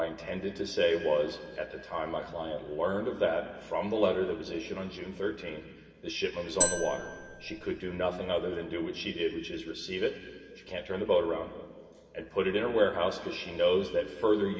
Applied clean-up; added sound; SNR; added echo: none; Marimba, xylophone; 1 dB; reverberation time 2.0 s.